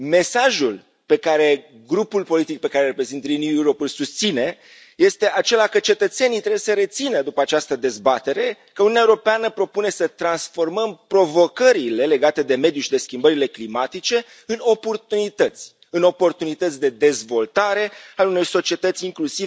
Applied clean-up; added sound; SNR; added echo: none; none; none; none.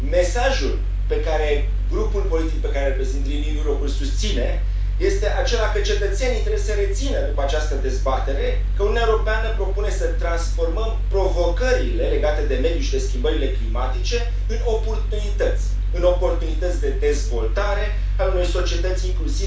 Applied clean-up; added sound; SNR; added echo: none; Mechanical fan; -4 dB; reverberation time 0.3 s.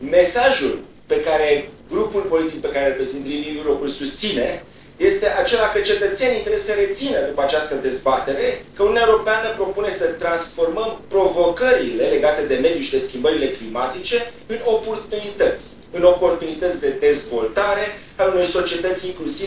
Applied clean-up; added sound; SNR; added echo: neural separator model SepFormer DNS4.